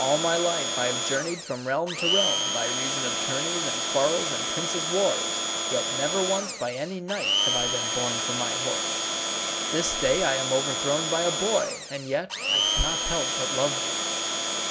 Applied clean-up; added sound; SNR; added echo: none; Domestic sounds, home sounds; -2 dB; none.